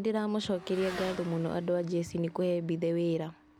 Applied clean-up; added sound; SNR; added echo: none; Motorcycle / Accelerating, revving, vroom; 17 dB; none.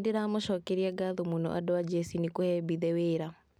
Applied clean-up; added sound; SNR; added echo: none; none; none; none.